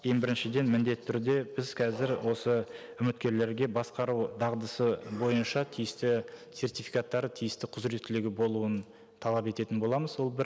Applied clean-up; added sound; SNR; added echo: none; none; none; none.